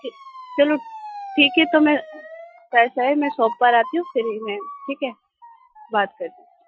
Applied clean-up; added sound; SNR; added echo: classical method Wiener filter.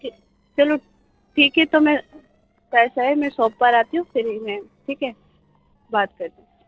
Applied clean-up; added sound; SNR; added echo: neural separator model SepFormer DNS4.